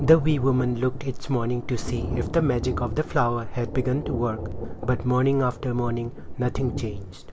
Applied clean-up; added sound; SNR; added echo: none; Thunder; 10 dB; none.